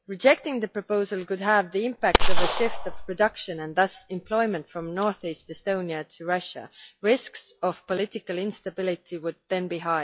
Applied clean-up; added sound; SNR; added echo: classical method log-MMSE.